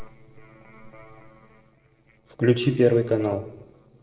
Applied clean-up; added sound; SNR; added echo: neural separator model SepFormer DNS4.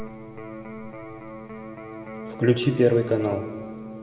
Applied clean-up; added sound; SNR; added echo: none; Electric guitar; 11 dB; reverberation time 1.8 s.